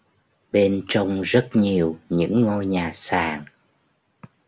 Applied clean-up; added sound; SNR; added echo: none; none; none; none.